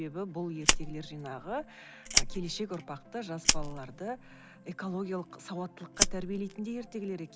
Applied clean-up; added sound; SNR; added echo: none; Fire; -4 dB; none.